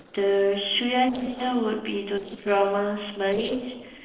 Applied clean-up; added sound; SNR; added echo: neural separator model SepFormer DNS4.